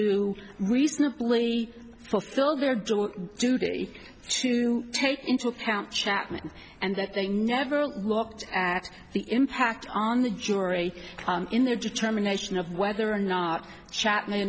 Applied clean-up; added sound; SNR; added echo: none; none; none; none.